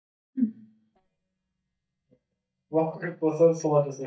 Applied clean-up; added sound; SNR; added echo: neural mask model DeepFilterNet 3.